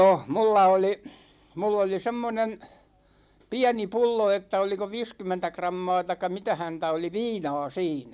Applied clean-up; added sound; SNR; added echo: none; none; none; none.